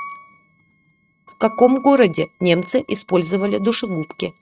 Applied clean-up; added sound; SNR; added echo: neural mask model RNNoise.